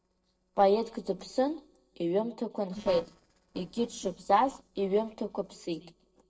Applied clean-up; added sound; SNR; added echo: neural separator model SepFormer DNS4.